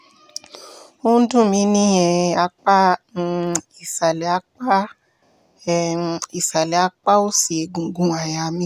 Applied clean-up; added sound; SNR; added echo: none; none; none; none.